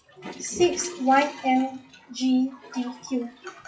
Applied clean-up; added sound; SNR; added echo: classical method WPE with log-MMSE.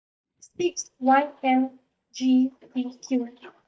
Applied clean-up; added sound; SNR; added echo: neural mask model DeepFilterNet 3.